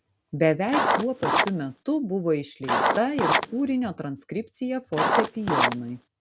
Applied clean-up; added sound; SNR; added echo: none; Writing; -2 dB; none.